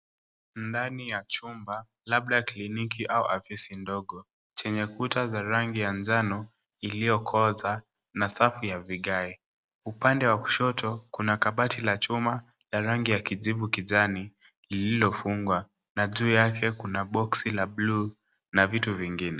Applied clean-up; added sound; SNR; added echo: none; none; none; none.